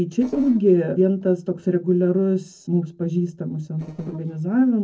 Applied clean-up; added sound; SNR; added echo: neural separator model SepFormer DNS4.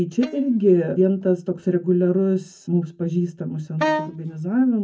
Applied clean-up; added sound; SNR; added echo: neural mask model DeepFilterNet 3.